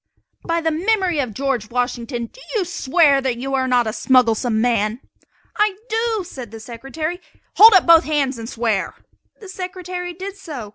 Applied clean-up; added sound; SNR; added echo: none; none; none; none.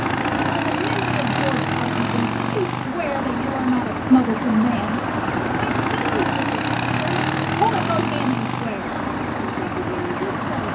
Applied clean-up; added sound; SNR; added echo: none; Motorcycle / Engine; -3 dB; reverberation time 0.3 s.